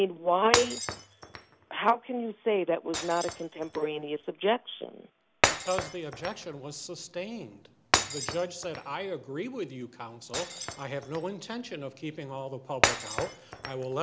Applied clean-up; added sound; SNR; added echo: none; Shatter; 3 dB; none.